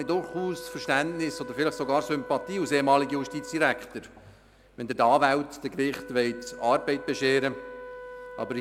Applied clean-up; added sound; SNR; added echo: none; Wind instrument, woodwind instrument; 15 dB; none.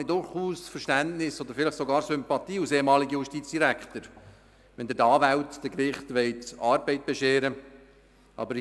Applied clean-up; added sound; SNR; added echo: none; none; none; none.